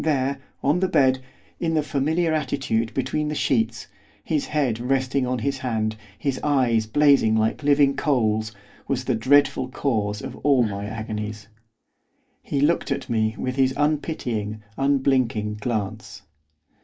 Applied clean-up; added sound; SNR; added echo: neural mask model Resemble Enhance denoiser.